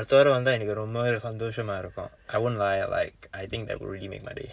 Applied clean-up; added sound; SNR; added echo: none; none; none; none.